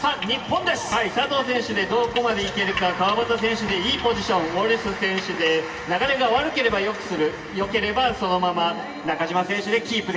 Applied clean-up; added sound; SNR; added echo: none; Drum / Drum kit; 20 dB; reverberation time 2.4 s.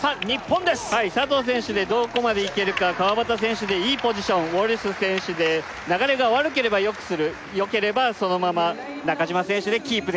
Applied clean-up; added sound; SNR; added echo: none; none; none; none.